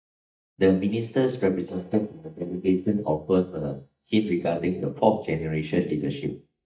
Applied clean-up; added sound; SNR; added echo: neural mask model DeepFilterNet 3.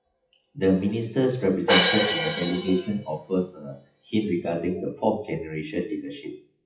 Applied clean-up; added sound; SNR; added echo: classical method WPE with log-MMSE.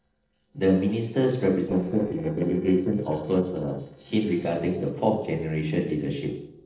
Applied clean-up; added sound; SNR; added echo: neural separator model SepFormer DNS4.